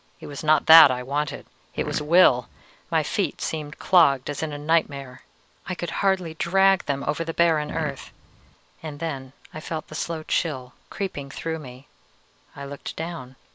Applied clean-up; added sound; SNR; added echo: none; Fart; 12 dB; none.